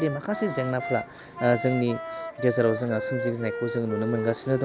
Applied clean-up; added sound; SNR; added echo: none; Wind instrument, woodwind instrument; 7 dB; none.